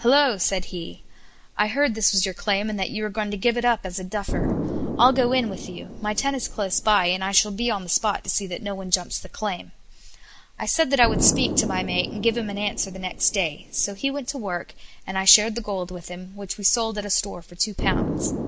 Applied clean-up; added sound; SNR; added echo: none; Explosion; 9 dB; none.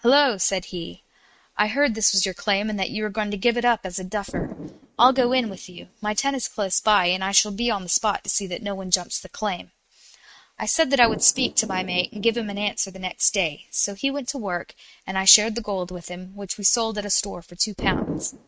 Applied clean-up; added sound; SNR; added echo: neural mask model RNNoise.